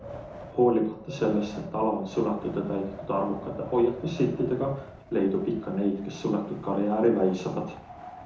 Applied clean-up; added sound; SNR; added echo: none; Wind; 16 dB; reverberation time 0.6 s.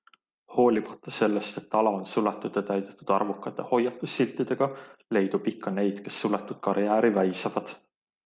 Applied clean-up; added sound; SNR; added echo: none; none; none; none.